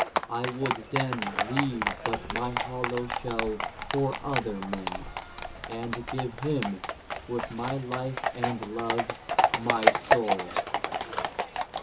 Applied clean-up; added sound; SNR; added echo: none; Livestock, farm animals, working animals; -3 dB; reverberation time 0.2 s.